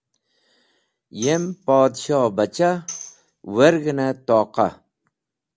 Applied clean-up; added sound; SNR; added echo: none; Tambourine; 19 dB; none.